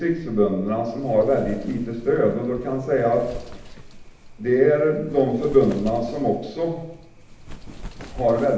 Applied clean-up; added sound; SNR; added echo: none; Wind; 15 dB; reverberation time 0.8 s.